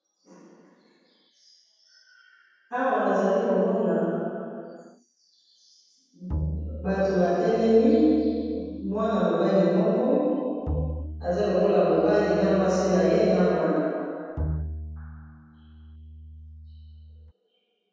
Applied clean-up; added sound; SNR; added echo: none; Bowed string instrument; 10 dB; reverberation time 2.2 s.